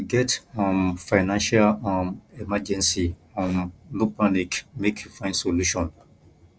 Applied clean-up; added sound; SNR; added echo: neural separator model SepFormer DNS4.